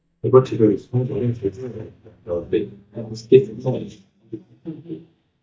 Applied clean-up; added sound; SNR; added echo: neural mask model DeepFilterNet 3.